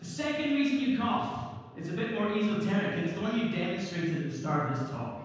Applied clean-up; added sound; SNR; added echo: none; none; none; reverberation time 1.2 s.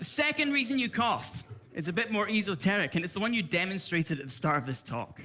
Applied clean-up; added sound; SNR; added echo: none; none; none; none.